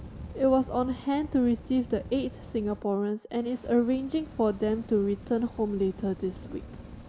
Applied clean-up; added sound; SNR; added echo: none; Fire; 15 dB; none.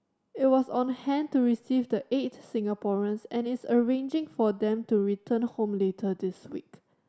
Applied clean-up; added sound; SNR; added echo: none; none; none; none.